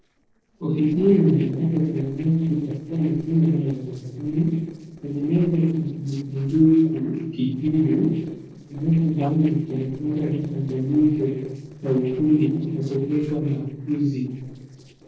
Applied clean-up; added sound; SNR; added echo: neural separator model SepFormer DNS4.